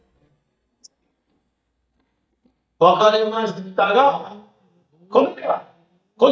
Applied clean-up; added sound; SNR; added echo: neural mask model DeepFilterNet 3.